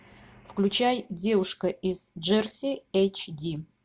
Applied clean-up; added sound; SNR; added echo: none; none; none; none.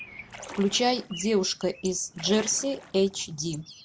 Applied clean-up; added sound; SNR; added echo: none; Bird + Splash, splatter; 16 dB; none.